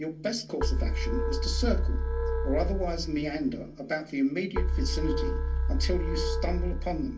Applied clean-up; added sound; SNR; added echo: none; Keyboard (musical); -4 dB; reverberation time 0.3 s.